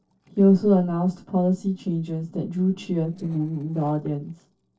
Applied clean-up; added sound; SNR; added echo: neural separator model SepFormer DNS4.